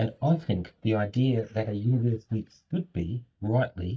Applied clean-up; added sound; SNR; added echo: neural mask model DeepFilterNet 3.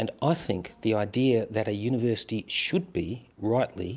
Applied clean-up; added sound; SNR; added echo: none; none; none; none.